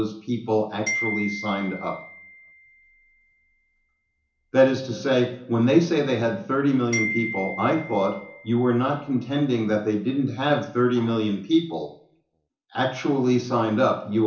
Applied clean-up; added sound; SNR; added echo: none; Glockenspiel; 11 dB; reverberation time 0.7 s.